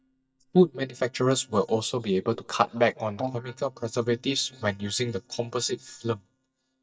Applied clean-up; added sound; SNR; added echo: neural mask model DeepFilterNet 3.